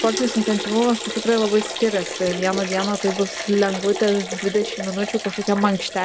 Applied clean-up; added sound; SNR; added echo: none; Liquid; 8 dB; none.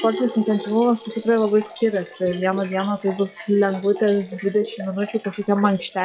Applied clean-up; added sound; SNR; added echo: classical method log-MMSE.